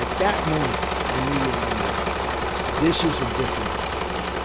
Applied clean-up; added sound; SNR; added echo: none; Engine / Mechanisms; -3 dB; none.